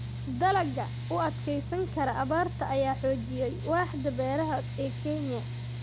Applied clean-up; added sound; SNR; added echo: none; Mechanical fan; 6 dB; none.